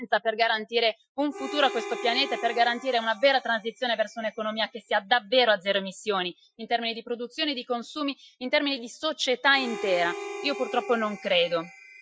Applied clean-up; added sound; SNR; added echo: classical method Wiener filter.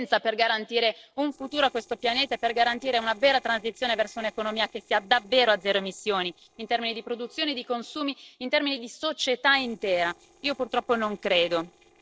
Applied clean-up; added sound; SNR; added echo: neural separator model SepFormer DNS4.